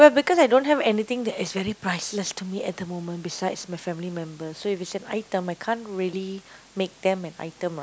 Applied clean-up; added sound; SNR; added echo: none; none; none; none.